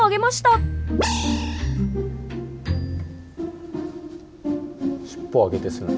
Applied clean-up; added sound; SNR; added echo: none; none; none; none.